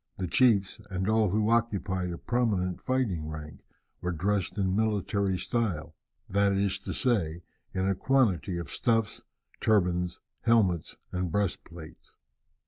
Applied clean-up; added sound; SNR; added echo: none; none; none; none.